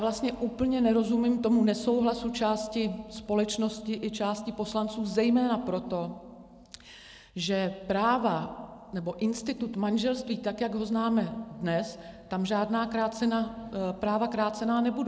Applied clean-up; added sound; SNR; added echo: none; none; none; none.